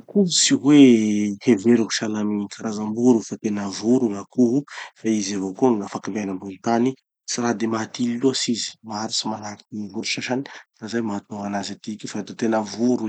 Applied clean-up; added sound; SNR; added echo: none; none; none; none.